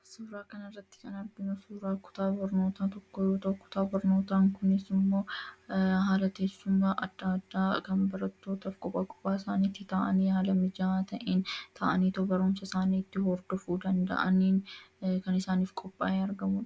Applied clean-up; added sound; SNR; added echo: none; none; none; none.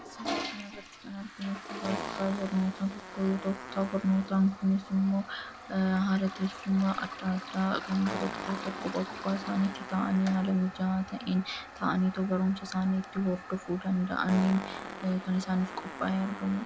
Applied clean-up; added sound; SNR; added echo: none; Fart + Toilet flush; 11 dB; none.